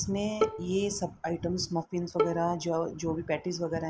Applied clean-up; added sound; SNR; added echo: none; Bowed string instrument; 5 dB; none.